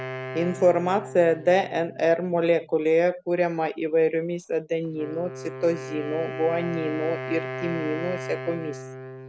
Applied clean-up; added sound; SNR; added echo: none; Wind instrument, woodwind instrument; 11 dB; none.